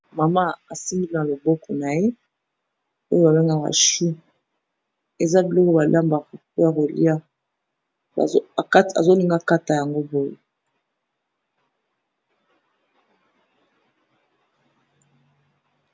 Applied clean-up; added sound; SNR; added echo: none; none; none; none.